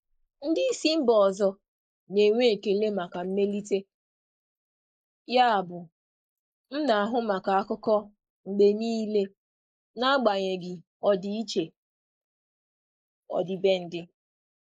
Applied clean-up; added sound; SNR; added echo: neural mask model Resemble Enhance denoiser.